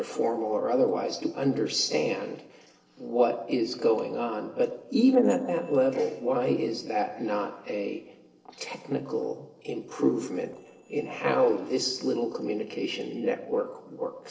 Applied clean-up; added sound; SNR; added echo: neural separator model SepFormer DNS4.